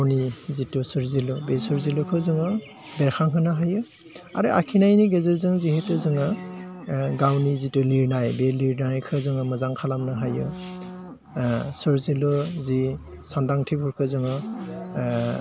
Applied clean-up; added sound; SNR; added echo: none; Livestock, farm animals, working animals; 17 dB; none.